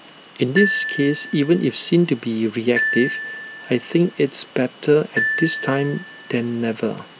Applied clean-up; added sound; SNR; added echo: none; Glockenspiel; 7 dB; none.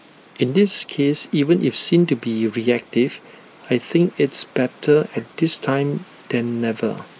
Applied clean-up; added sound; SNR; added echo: neural mask model Resemble Enhance denoiser.